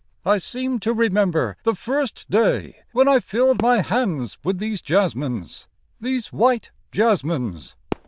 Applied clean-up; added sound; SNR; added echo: neural diffusion model UNIVERSE++.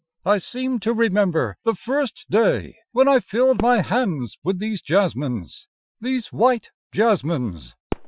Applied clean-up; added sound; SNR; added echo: classical method Wiener filter.